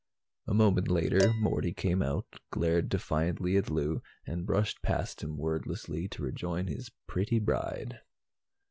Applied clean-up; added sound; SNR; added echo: none; Dishes, pots, and pans; 12 dB; none.